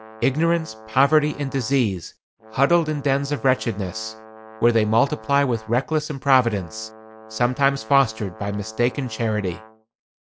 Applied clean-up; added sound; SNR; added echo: none; Brass instrument; 20 dB; none.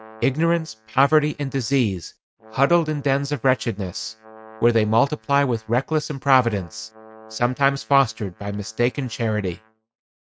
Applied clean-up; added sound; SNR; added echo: neural mask model RNNoise.